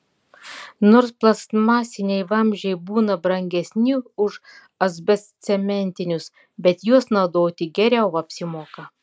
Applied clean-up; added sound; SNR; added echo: none; none; none; none.